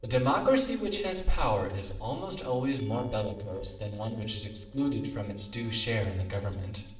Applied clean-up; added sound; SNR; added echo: neural separator model SepFormer DNS4.